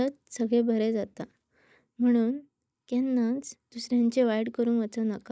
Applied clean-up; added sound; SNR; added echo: neural mask model Resemble Enhance denoiser.